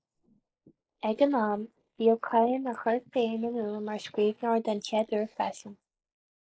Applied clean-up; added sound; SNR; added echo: neural mask model Resemble Enhance denoiser.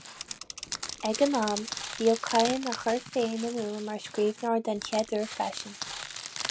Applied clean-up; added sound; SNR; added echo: none; Mechanisms / Bicycle + Crushing; 9 dB; none.